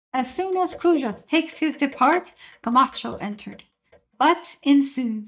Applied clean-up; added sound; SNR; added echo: neural mask model DeepFilterNet 3.